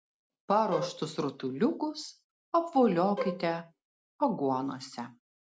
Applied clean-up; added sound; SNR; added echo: none; Bowed string instrument; 7 dB; none.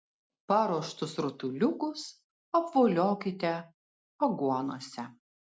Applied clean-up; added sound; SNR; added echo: none; none; none; none.